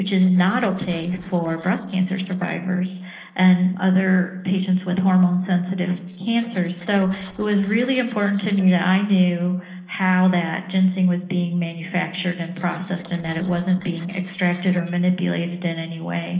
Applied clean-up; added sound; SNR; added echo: neural separator model SepFormer DNS4.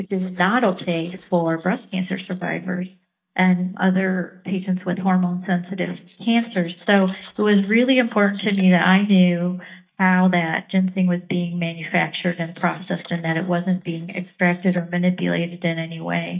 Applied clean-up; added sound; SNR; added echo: neural mask model DeepFilterNet 3.